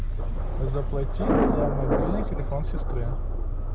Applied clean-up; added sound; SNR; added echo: none; Thunder; 4 dB; none.